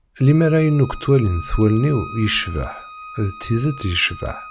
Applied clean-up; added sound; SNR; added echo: none; Bowed string instrument; 17 dB; none.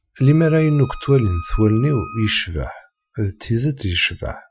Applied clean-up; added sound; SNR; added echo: classical method Wiener filter.